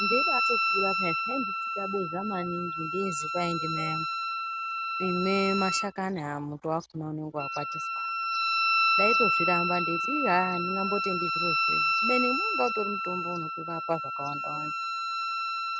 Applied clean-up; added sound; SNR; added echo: none; Wind instrument, woodwind instrument; -3 dB; none.